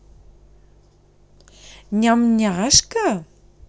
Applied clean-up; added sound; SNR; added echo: none; none; none; none.